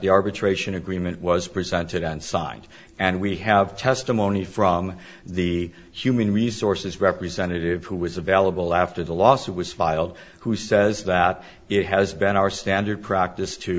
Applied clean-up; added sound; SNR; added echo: none; none; none; none.